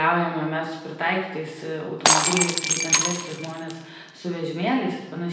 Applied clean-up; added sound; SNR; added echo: none; Shatter; -4 dB; reverberation time 0.9 s.